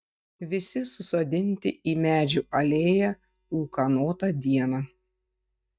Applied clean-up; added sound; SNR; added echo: neural mask model DeepFilterNet 3.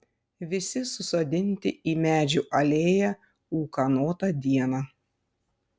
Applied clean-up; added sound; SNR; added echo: none; none; none; none.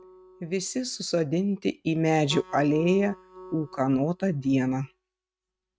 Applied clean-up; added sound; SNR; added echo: neural mask model RNNoise.